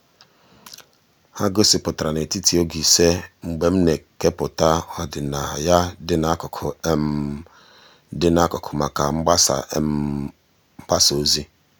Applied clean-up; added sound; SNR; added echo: none; none; none; none.